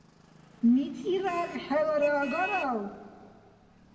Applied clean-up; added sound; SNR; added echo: none; Motor vehicle (road); 15 dB; reverberation time 1.3 s.